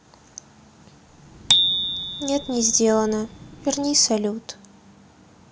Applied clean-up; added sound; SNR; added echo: none; Bicycle bell; 1 dB; none.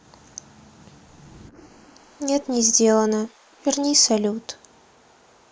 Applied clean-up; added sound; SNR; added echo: neural mask model Resemble Enhance denoiser.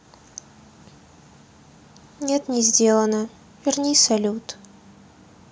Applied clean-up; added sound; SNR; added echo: none; none; none; none.